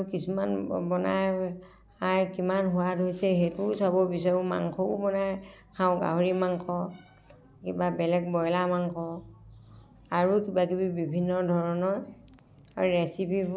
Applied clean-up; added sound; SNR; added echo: none; none; none; none.